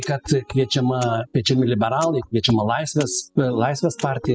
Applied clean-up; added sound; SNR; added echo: classical method spectral subtraction.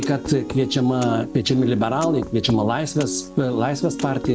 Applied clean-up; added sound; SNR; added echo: none; Piano; 9 dB; none.